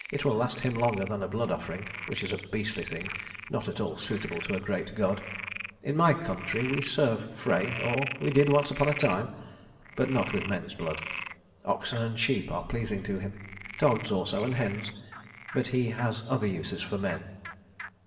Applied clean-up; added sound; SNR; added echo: none; Frog; 12 dB; reverberation time 2.2 s.